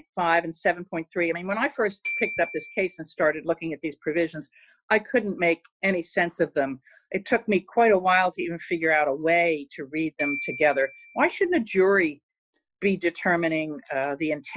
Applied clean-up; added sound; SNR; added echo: classical method Wiener filter.